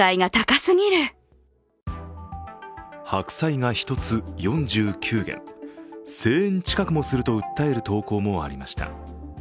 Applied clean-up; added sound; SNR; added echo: none; none; none; none.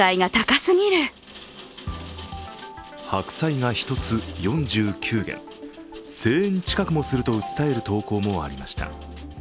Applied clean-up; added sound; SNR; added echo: none; Rain; 20 dB; none.